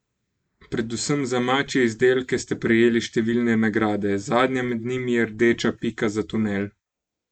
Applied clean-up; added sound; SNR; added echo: neural mask model Resemble Enhance denoiser.